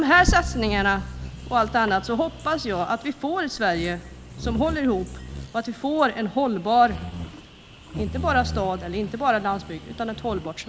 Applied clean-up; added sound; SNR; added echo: none; Bird vocalization, bird call, bird song; 9 dB; none.